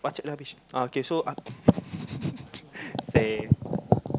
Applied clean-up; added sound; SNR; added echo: none; none; none; none.